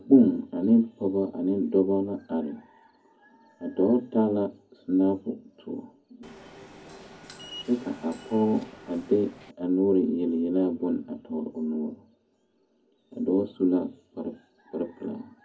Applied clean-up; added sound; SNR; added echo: none; Subway, metro, underground; 18 dB; reverberation time 0.4 s.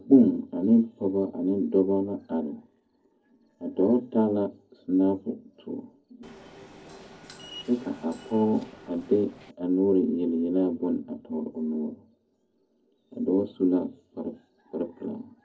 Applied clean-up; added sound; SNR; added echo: neural separator model SepFormer DNS4.